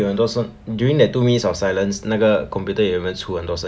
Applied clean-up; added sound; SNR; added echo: none; none; none; none.